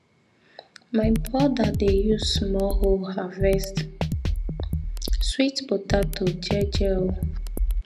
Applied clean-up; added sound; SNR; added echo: none; Drum kit; 0 dB; none.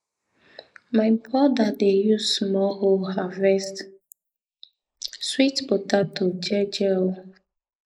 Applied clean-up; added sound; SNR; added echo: neural mask model Resemble Enhance denoiser.